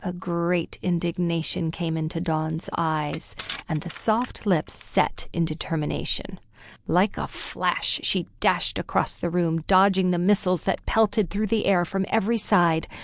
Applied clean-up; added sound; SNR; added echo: none; Crushing; 19 dB; none.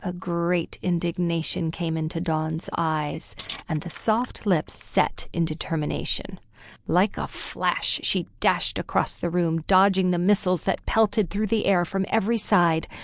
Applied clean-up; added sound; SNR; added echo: neural mask model Resemble Enhance denoiser.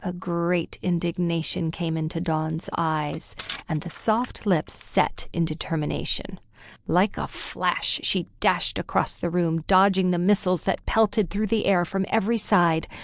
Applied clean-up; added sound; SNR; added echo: neural separator model SepFormer DNS4.